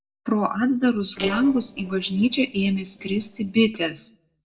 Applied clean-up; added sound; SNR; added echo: neural separator model SepFormer DNS4.